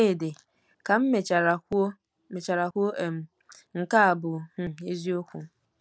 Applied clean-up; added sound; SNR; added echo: none; none; none; none.